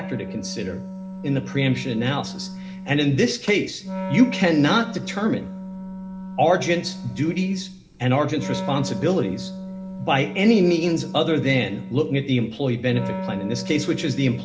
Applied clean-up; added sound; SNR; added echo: none; Wind instrument, woodwind instrument; 10 dB; reverberation time 0.7 s.